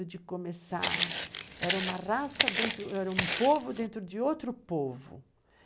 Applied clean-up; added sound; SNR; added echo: none; Walk, footsteps; -3 dB; none.